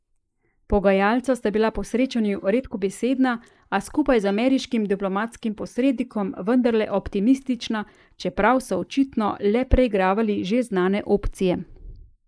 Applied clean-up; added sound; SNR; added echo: neural mask model Resemble Enhance denoiser.